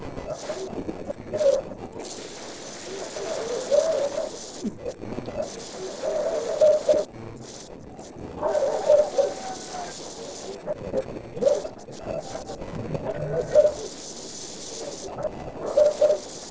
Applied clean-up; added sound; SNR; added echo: neural separator model SepFormer DNS4.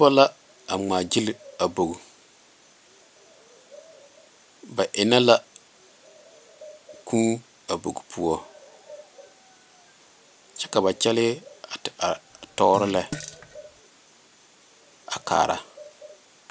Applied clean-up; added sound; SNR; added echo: none; Fart; 13 dB; none.